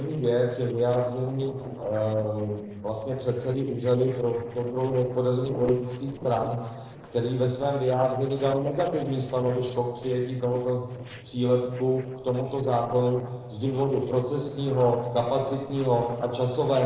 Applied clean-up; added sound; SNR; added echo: neural separator model SepFormer DNS4.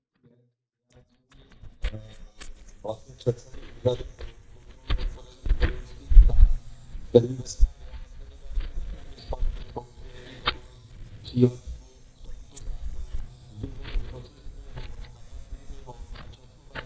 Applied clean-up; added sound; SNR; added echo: neural mask model DeepFilterNet 3.